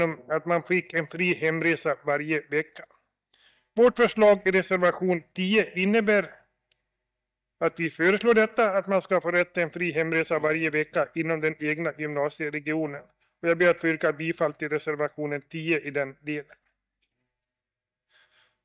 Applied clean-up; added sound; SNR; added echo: neural mask model DeepFilterNet 3.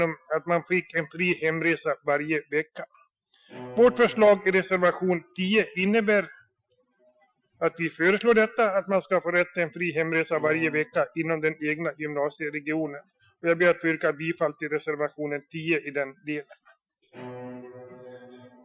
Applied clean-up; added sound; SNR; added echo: classical method Wiener filter.